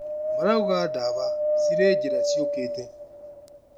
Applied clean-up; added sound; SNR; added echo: none; Wind; -3 dB; none.